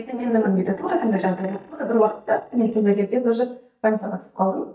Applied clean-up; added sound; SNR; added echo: neural mask model DeepFilterNet 3.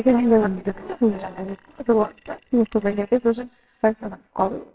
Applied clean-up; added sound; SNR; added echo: neural separator model SepFormer WHAMR!.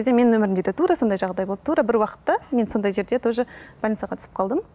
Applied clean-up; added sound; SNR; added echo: none; none; none; none.